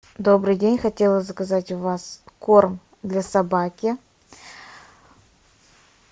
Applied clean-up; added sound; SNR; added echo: none; none; none; none.